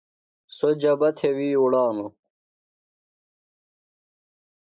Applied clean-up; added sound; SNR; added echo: neural mask model Resemble Enhance denoiser.